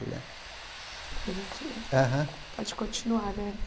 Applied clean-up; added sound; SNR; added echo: none; Tools; 13 dB; none.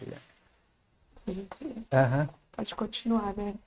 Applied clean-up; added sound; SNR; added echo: neural mask model RNNoise.